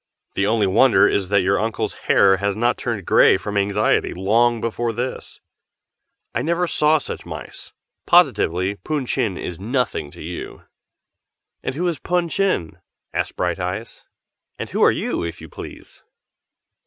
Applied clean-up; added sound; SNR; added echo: none; none; none; none.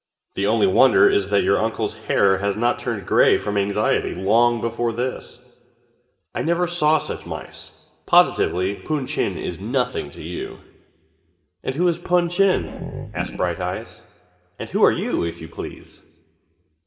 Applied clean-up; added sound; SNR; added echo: none; Growling; 13 dB; reverberation time 1.4 s.